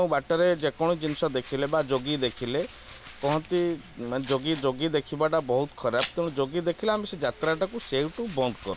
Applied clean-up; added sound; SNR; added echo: none; Domestic sounds, home sounds; 14 dB; none.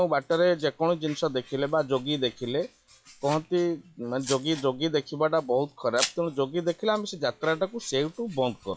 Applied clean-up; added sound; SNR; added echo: classical method log-MMSE.